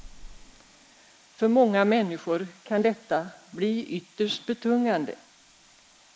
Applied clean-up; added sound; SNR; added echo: neural mask model Resemble Enhance denoiser.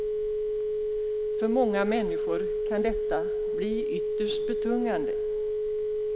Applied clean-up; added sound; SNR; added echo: none; Telephone; -4 dB; none.